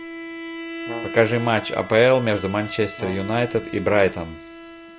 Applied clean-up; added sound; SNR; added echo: none; Bowed string instrument + Brass instrument; 12 dB; none.